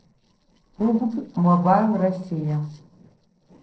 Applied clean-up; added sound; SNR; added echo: neural separator model SepFormer DNS4.